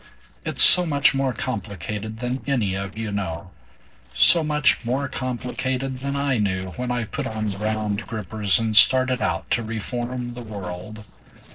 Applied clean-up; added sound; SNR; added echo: neural separator model SepFormer DNS4.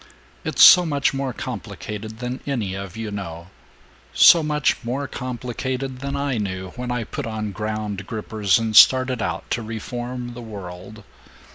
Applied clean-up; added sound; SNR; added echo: none; none; none; none.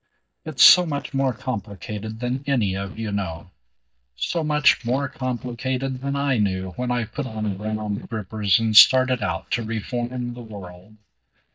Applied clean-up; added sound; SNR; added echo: neural mask model DeepFilterNet 3.